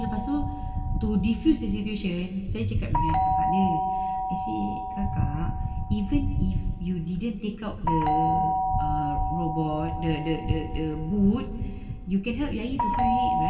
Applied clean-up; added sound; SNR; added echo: none; Doorbell; 3 dB; reverberation time 1.5 s.